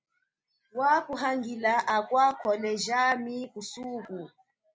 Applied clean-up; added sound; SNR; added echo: none; none; none; none.